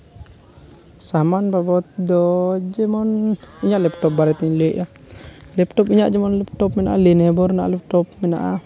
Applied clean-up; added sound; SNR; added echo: none; none; none; none.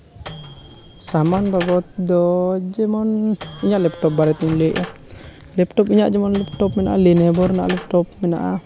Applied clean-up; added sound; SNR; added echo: none; Microwave oven; 16 dB; none.